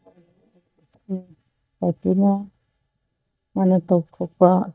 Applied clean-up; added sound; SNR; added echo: neural mask model DeepFilterNet 3.